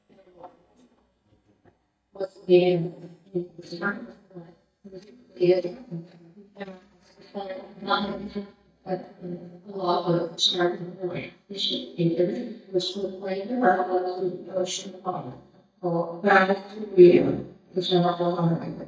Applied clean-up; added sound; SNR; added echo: neural mask model DeepFilterNet 3.